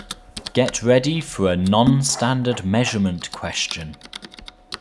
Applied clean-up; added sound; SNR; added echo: none; Typing; 11 dB; none.